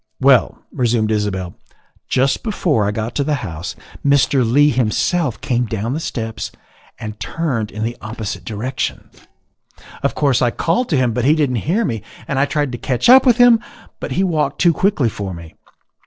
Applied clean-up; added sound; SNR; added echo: neural separator model SepFormer DNS4.